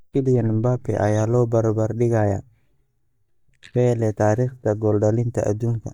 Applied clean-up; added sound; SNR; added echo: neural mask model DeepFilterNet 3.